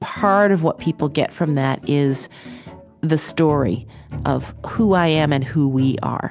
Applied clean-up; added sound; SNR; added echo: none; none; none; none.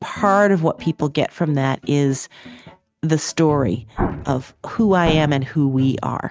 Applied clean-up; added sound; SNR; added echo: neural mask model RNNoise.